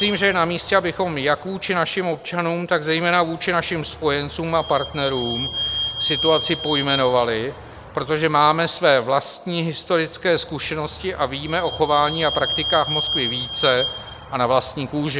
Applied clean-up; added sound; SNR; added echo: none; Squeak / Vehicle; 8 dB; none.